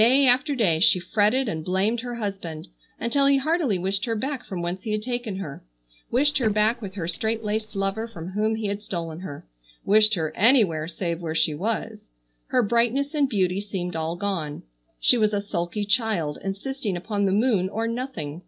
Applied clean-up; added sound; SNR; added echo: neural separator model SepFormer DNS4.